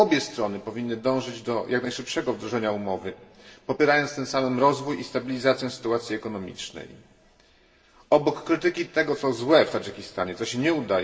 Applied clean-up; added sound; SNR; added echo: none; none; none; reverberation time 1.7 s.